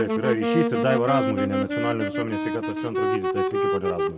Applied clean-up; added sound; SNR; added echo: none; Wind instrument, woodwind instrument; -2 dB; reverberation time 2.3 s.